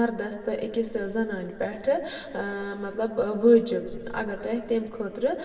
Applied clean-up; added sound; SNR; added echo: none; none; none; reverberation time 2.3 s.